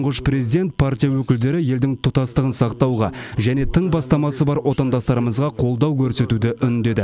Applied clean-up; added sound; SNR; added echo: none; none; none; none.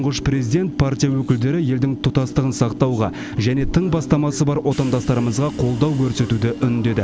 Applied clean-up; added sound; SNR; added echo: none; Subway, metro, underground / Train; 13 dB; none.